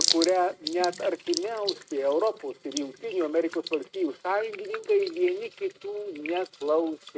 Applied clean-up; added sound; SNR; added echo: neural mask model RNNoise.